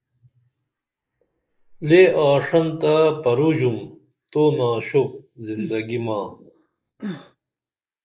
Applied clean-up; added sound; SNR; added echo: neural mask model Resemble Enhance denoiser.